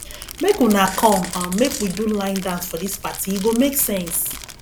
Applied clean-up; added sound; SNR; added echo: none; Fart + Crumpling, crinkling; 12 dB; none.